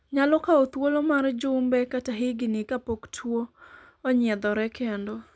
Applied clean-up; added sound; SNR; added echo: none; none; none; none.